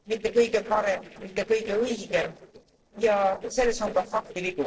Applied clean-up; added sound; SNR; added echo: neural separator model SepFormer DNS4.